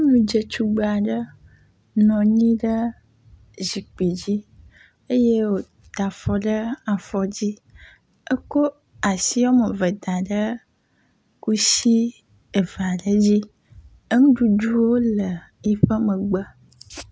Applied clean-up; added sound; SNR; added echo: none; none; none; none.